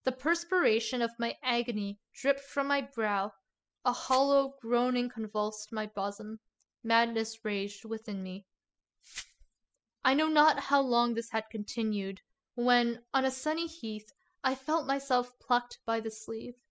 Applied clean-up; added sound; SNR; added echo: classical method spectral subtraction.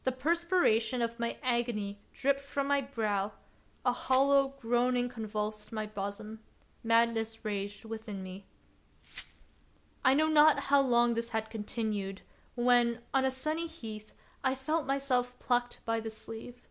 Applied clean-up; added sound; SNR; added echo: none; Glass; 20 dB; none.